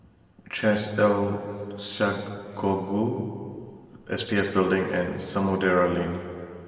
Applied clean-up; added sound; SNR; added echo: none; none; none; reverberation time 2.3 s.